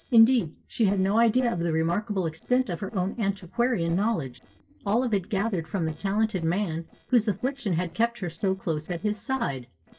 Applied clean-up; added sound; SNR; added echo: neural separator model SepFormer DNS4.